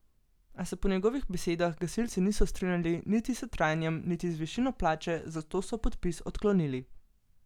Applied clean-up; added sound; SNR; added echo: none; none; none; none.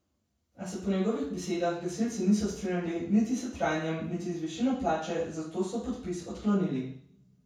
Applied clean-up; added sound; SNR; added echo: none; none; none; reverberation time 0.6 s.